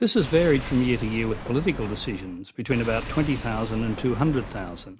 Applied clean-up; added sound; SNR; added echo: none; Engine / Car; 10 dB; none.